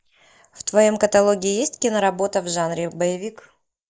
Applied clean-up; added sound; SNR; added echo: neural mask model Resemble Enhance denoiser.